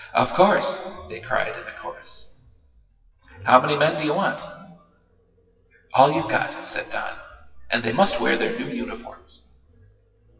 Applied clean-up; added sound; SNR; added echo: classical method WPE with log-MMSE.